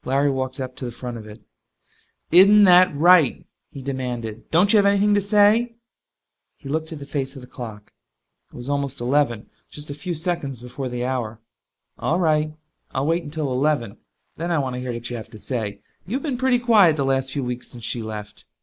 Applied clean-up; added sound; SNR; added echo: neural mask model Resemble Enhance denoiser.